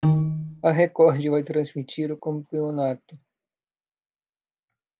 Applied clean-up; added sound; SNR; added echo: none; Piano; -2 dB; none.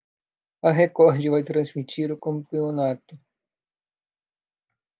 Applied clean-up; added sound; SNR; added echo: none; none; none; none.